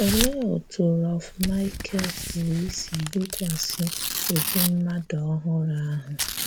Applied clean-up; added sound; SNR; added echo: none; Tearing; 5 dB; none.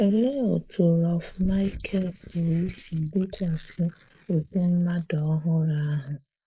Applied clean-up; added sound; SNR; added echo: neural mask model Resemble Enhance denoiser.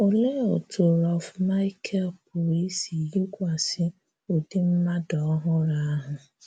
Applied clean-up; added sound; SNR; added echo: none; none; none; none.